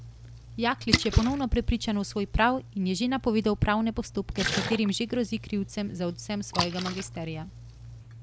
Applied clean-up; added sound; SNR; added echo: none; Splash, splatter; 8 dB; none.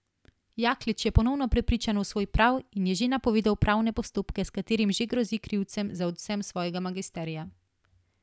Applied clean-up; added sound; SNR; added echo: none; none; none; none.